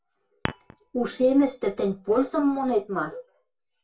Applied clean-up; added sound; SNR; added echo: none; Chink, clink; 6 dB; reverberation time 0.2 s.